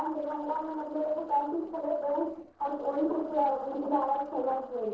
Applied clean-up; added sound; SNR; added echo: neural separator model SepFormer DNS4.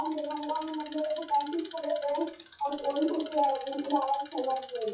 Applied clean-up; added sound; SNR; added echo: classical method WPE with log-MMSE.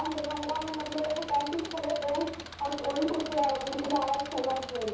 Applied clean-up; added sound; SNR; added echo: none; Engine; 10 dB; reverberation time 0.7 s.